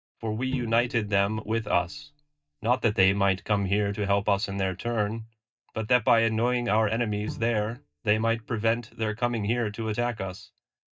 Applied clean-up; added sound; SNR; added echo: neural mask model DeepFilterNet 3.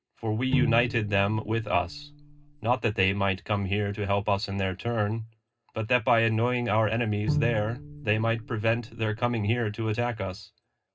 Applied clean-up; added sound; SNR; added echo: none; Bowed string instrument; 7 dB; reverberation time 0.2 s.